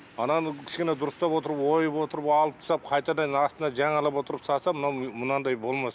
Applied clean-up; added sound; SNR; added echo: none; none; none; none.